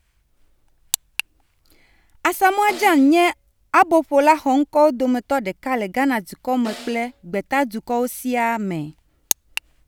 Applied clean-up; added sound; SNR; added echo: none; Snare drum; 20 dB; none.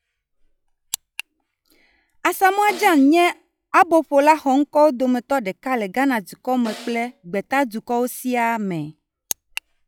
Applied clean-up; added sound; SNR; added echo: classical method log-MMSE.